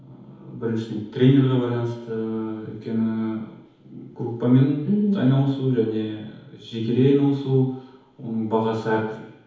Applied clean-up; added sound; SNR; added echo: none; none; none; reverberation time 2.2 s.